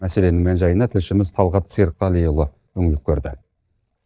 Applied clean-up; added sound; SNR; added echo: neural mask model DeepFilterNet 3.